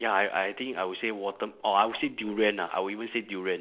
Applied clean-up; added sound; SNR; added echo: neural separator model SepFormer DNS4.